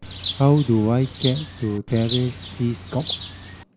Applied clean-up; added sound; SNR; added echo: none; Bird; 11 dB; none.